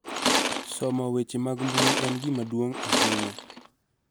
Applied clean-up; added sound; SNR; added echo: none; Tools; -2 dB; none.